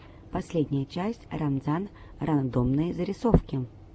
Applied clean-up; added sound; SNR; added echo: none; none; none; none.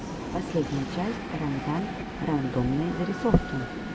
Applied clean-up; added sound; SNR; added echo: none; Train; 6 dB; reverberation time 1.2 s.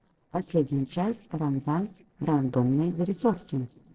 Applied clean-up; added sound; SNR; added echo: neural separator model SepFormer DNS4.